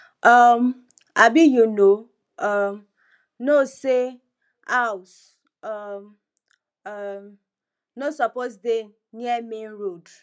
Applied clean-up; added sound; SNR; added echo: none; none; none; none.